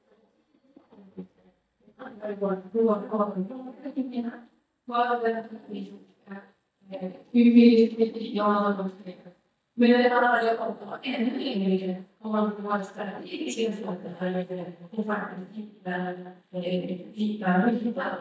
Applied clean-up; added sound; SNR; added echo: neural mask model DeepFilterNet 3.